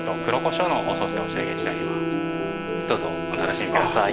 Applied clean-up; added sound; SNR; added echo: none; Wind instrument, woodwind instrument; 5 dB; none.